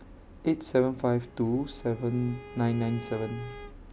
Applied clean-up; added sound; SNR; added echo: none; Bowed string instrument; 18 dB; none.